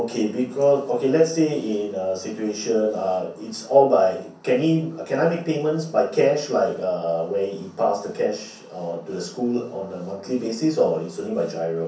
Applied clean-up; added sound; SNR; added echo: none; none; none; reverberation time 0.6 s.